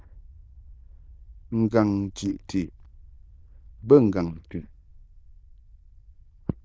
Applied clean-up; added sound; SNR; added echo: neural diffusion model UNIVERSE++.